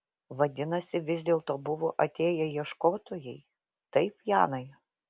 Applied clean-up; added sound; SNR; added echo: none; none; none; none.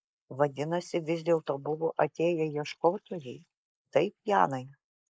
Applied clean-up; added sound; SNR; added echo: neural mask model Resemble Enhance denoiser.